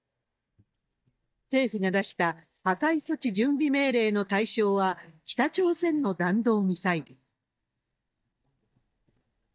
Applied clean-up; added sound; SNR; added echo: neural mask model DeepFilterNet 3.